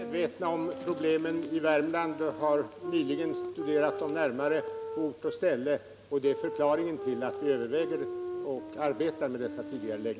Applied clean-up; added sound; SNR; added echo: none; Wind instrument, woodwind instrument; 8 dB; none.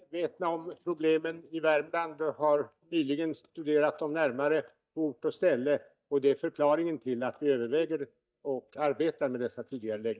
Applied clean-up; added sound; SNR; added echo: neural mask model DeepFilterNet 3.